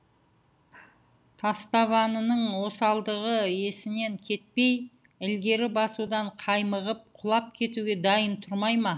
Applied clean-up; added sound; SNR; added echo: none; none; none; none.